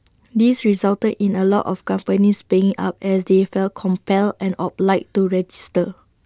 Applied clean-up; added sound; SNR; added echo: none; none; none; none.